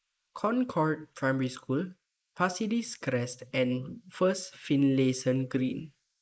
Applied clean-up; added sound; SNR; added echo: neural mask model Resemble Enhance denoiser.